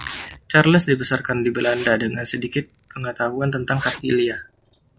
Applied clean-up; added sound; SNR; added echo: none; Zipper (clothing); 15 dB; none.